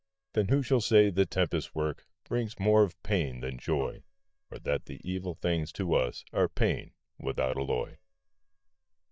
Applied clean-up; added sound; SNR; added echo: neural mask model DeepFilterNet 3.